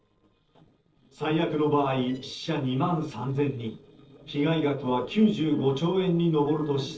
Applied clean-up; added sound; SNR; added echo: neural separator model SepFormer DNS4.